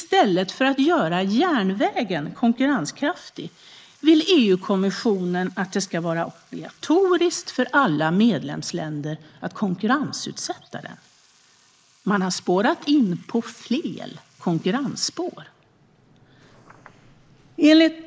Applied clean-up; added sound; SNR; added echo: neural mask model Resemble Enhance denoiser.